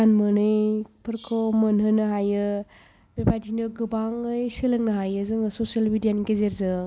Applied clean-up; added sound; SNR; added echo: none; none; none; none.